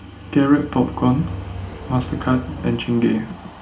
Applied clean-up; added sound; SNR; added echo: none; Train; 13 dB; reverberation time 0.2 s.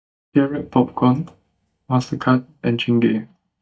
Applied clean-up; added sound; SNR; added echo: neural mask model DeepFilterNet 3.